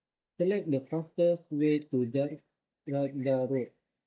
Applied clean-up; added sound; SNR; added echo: neural mask model DeepFilterNet 3.